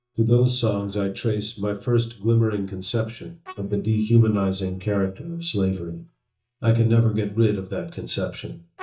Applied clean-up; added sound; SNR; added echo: neural mask model DeepFilterNet 3.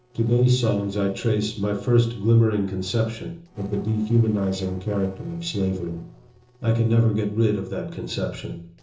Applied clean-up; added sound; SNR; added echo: neural separator model SepFormer DNS4.